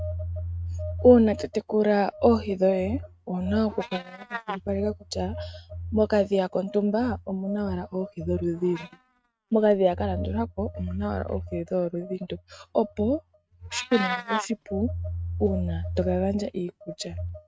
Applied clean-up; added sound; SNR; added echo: neural mask model RNNoise.